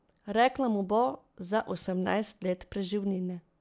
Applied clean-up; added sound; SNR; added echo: none; none; none; none.